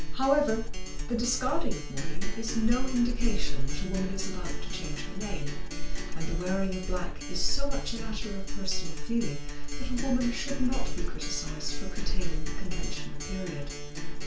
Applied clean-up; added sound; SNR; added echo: none; Acoustic guitar; 17 dB; reverberation time 0.3 s.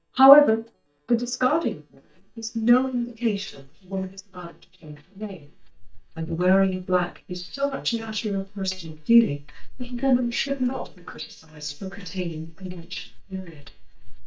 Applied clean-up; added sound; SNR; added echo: neural mask model DeepFilterNet 3.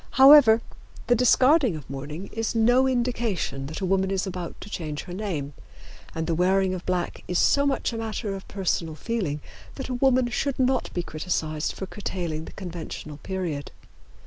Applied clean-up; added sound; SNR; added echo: none; none; none; none.